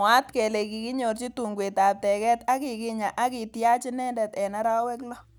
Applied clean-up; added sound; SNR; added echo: none; none; none; none.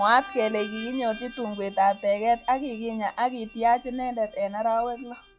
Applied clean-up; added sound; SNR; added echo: classical method log-MMSE.